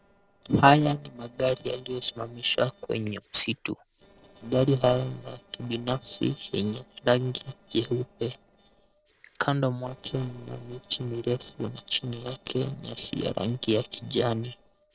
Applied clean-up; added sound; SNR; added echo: neural separator model SepFormer DNS4.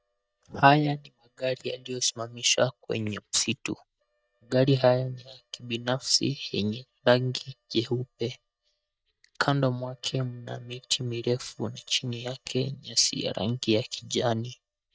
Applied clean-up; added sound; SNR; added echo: neural mask model DeepFilterNet 3.